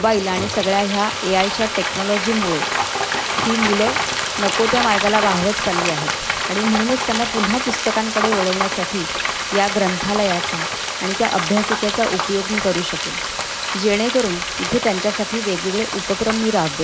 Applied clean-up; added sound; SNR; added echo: none; Frying (food); 2 dB; none.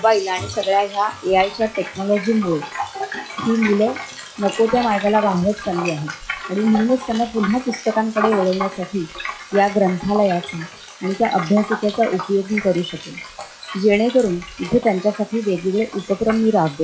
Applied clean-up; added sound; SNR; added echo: classical method log-MMSE.